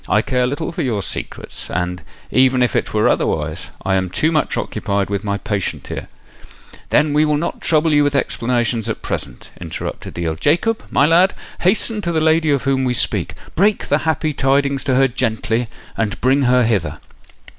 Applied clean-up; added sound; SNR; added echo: none; none; none; none.